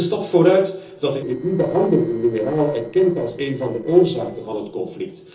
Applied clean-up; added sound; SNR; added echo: neural separator model SepFormer DNS4.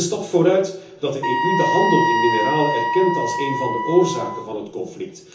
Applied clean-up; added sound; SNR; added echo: none; Wind instrument, woodwind instrument; 1 dB; reverberation time 0.7 s.